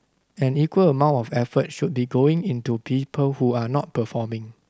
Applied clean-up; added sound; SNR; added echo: none; none; none; none.